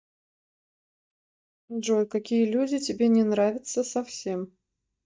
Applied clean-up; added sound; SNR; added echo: neural mask model DeepFilterNet 3.